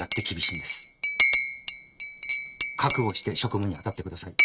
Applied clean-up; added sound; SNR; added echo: neural mask model RNNoise.